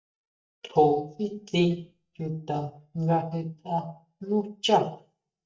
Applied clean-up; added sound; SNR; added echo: neural mask model DeepFilterNet 3.